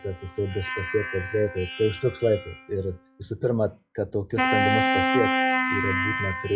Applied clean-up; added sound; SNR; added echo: classical method log-MMSE.